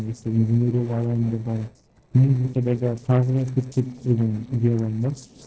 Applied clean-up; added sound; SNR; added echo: neural separator model SepFormer DNS4.